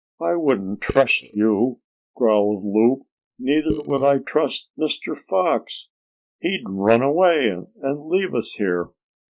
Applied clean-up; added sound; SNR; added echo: neural mask model DeepFilterNet 3.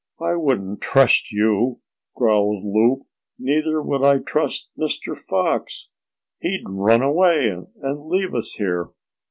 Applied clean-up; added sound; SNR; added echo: none; none; none; none.